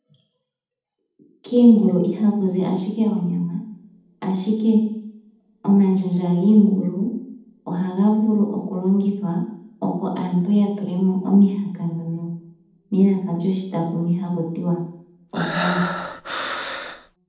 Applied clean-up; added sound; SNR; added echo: none; Breathing; 7 dB; reverberation time 0.8 s.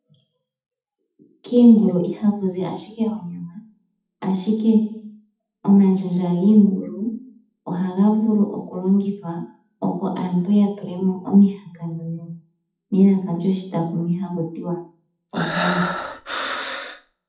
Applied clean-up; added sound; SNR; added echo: classical method WPE with log-MMSE.